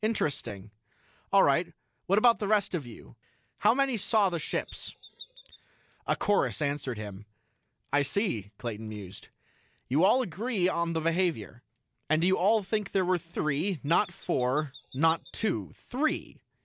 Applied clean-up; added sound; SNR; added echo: none; Chirp, tweet; 14 dB; none.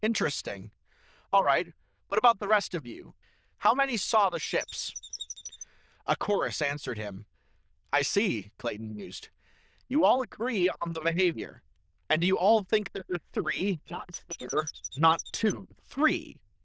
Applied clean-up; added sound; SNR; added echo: neural diffusion model UNIVERSE++.